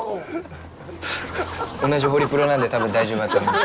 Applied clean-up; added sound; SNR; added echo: none; Tearing + Car passing by; 16 dB; none.